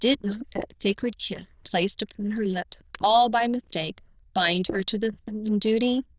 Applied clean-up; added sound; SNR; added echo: neural diffusion model UNIVERSE++.